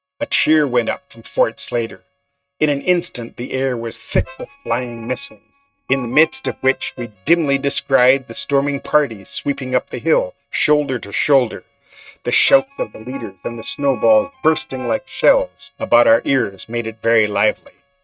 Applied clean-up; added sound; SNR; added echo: neural mask model RNNoise.